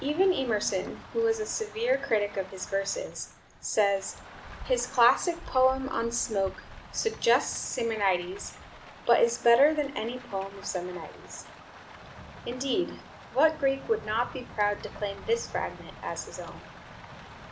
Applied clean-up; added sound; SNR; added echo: none; Rain; 17 dB; none.